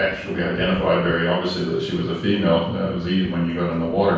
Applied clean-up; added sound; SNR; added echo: none; Thunder; 18 dB; reverberation time 0.7 s.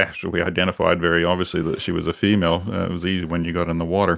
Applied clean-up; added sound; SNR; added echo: none; none; none; none.